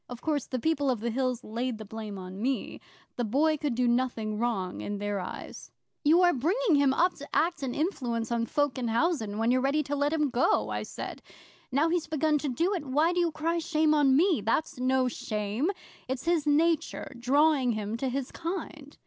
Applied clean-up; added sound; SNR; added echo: none; none; none; none.